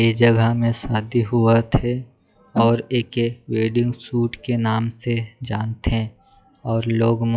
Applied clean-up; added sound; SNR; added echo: classical method log-MMSE.